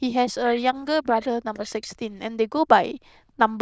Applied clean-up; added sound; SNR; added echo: neural diffusion model UNIVERSE++.